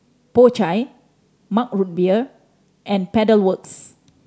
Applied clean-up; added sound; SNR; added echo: none; none; none; none.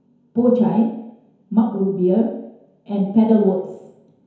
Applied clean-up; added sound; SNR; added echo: none; none; none; reverberation time 0.9 s.